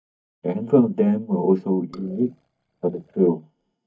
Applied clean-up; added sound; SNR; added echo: neural mask model DeepFilterNet 3.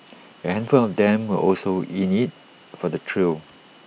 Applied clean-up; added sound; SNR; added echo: none; none; none; none.